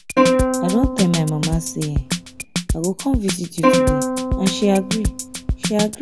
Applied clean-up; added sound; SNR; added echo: none; Drum kit + Plucked string instrument; -2 dB; none.